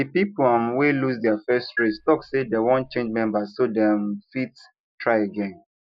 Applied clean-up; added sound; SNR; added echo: neural mask model Resemble Enhance denoiser.